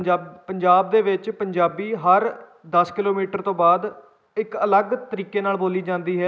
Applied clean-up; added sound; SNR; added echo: none; none; none; none.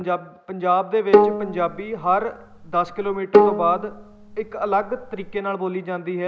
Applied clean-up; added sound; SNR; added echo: none; Bowed string instrument; -2 dB; none.